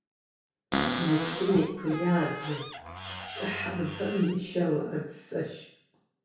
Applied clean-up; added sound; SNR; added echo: none; Cupboard open or close; 4 dB; reverberation time 0.6 s.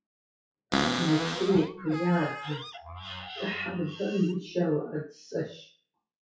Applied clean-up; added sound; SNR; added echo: classical method WPE with log-MMSE.